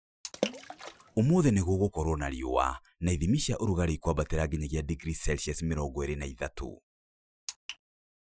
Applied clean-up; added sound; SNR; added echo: classical method Wiener filter.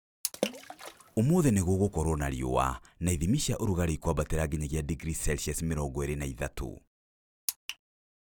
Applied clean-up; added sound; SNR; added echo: none; Water / Splash, splatter; 11 dB; none.